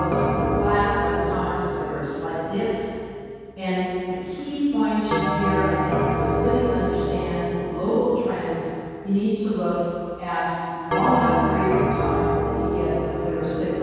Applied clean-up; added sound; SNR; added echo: none; Bell; 1 dB; reverberation time 2.1 s.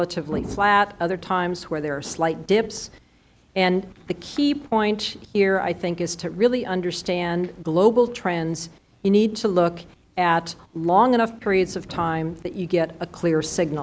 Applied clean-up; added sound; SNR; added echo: none; none; none; none.